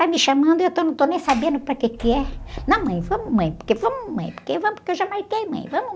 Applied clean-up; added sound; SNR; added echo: none; Sliding door; 13 dB; none.